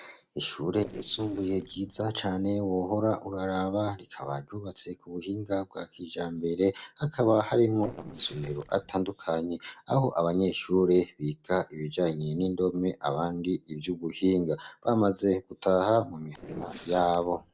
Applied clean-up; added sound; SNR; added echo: neural separator model SepFormer DNS4.